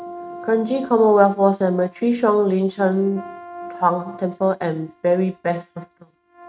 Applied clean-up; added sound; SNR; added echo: neural mask model RNNoise.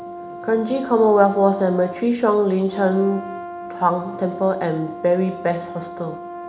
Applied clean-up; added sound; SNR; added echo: none; Brass instrument; 13 dB; none.